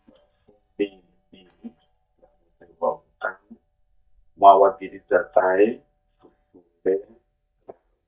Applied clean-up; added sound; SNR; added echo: neural mask model DeepFilterNet 3.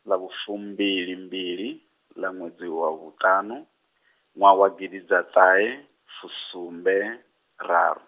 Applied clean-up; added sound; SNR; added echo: none; none; none; none.